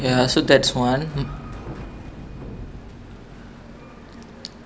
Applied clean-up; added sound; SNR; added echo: none; Bicycle; 12 dB; none.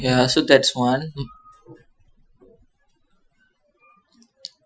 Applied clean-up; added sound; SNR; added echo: classical method Wiener filter.